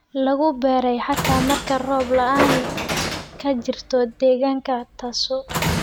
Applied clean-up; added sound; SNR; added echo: none; Train; 5 dB; none.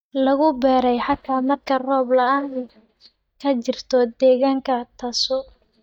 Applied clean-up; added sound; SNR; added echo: neural mask model DeepFilterNet 3.